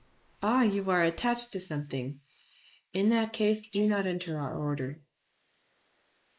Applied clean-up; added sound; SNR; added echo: neural mask model Resemble Enhance denoiser.